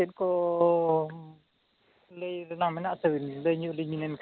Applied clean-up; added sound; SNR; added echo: none; none; none; none.